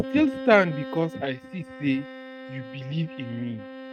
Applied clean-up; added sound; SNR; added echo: neural mask model RNNoise.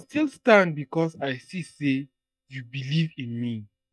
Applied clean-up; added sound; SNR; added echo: neural mask model DeepFilterNet 3.